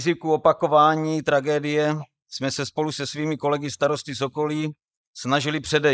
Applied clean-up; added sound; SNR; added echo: neural mask model Resemble Enhance denoiser.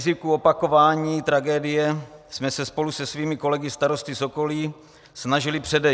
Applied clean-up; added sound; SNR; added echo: none; none; none; none.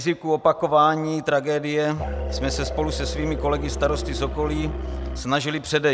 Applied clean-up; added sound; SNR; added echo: none; Musical instrument; 5 dB; none.